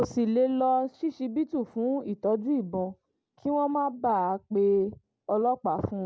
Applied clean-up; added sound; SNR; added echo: none; none; none; none.